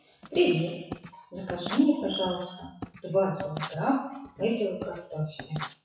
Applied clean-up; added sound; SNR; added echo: classical method WPE with log-MMSE.